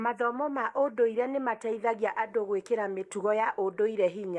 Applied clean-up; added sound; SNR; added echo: neural mask model Resemble Enhance denoiser.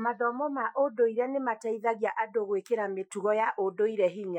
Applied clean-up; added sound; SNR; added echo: classical method Wiener filter.